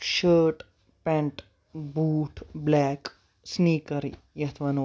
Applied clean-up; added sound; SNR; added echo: none; none; none; none.